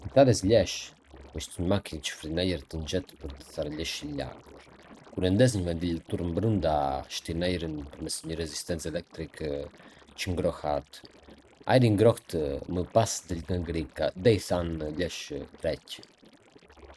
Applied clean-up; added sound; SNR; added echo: neural mask model RNNoise.